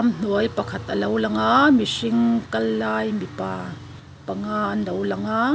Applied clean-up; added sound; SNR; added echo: none; none; none; none.